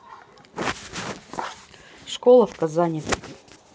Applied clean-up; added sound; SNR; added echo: none; none; none; none.